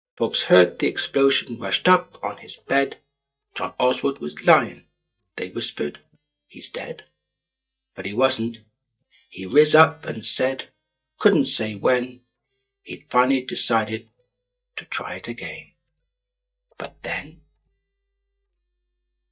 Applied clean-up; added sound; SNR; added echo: neural mask model DeepFilterNet 3.